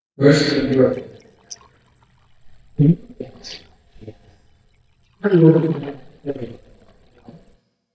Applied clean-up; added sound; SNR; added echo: neural mask model DeepFilterNet 3.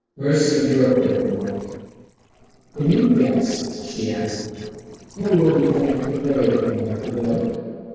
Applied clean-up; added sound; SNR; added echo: neural separator model SepFormer DNS4.